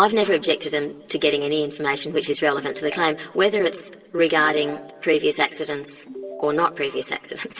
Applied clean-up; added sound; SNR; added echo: neural separator model SepFormer DNS4.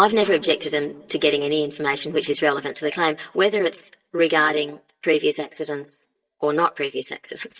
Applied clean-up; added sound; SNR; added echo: neural mask model DeepFilterNet 3.